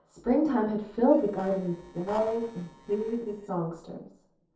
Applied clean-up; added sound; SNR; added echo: neural separator model SepFormer DNS4.